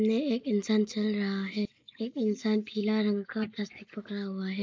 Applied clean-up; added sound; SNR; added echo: neural mask model Resemble Enhance denoiser.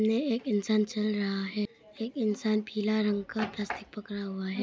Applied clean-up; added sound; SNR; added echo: none; none; none; none.